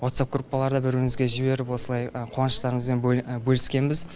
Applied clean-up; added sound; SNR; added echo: none; none; none; none.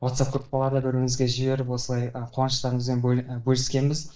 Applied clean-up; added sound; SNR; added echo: neural mask model DeepFilterNet 3.